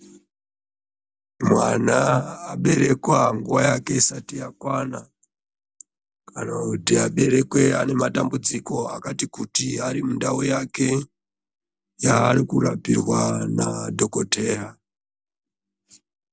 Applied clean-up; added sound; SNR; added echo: none; none; none; none.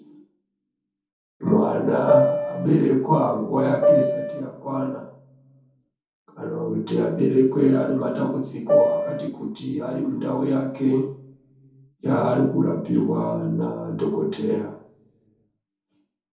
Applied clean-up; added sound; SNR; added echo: none; Piano; -5 dB; reverberation time 0.6 s.